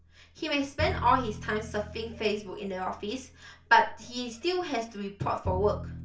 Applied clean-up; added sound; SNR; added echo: none; Bowed string instrument; 11 dB; reverberation time 0.3 s.